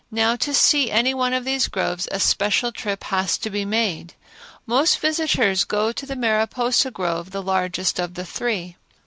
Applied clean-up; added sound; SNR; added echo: none; none; none; none.